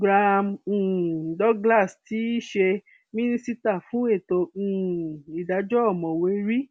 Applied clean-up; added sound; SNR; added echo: none; none; none; none.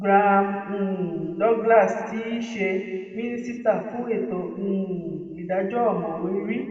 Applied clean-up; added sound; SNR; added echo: none; none; none; reverberation time 1.8 s.